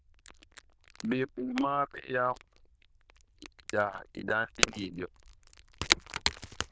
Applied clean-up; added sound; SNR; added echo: neural diffusion model UNIVERSE++.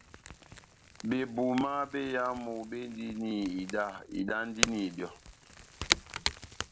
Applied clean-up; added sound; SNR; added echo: none; Crack / Crackle; 4 dB; none.